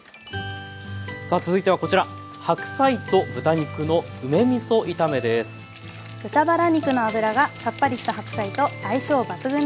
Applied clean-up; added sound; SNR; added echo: none; none; none; none.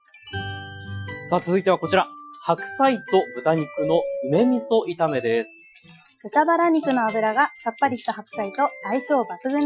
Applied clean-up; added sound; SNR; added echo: classical method Wiener filter.